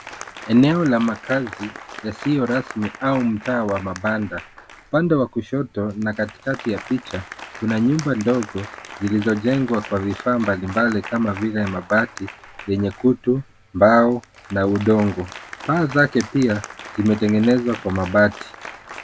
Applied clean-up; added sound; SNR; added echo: none; Applause; 17 dB; none.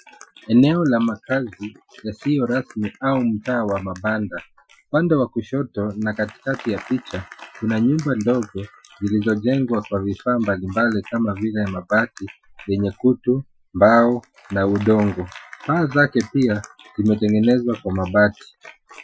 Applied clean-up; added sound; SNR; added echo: classical method Wiener filter.